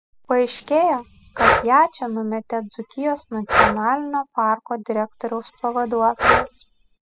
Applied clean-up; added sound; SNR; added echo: classical method spectral subtraction.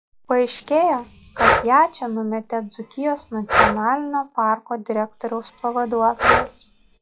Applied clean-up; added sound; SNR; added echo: classical method log-MMSE.